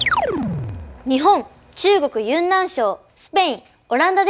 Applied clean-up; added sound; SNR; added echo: none; none; none; none.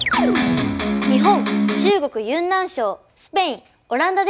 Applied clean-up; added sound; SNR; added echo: none; Electric guitar; -2 dB; none.